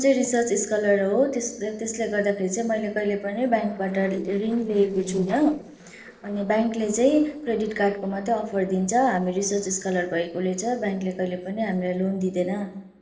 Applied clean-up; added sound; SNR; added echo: neural separator model SepFormer DNS4.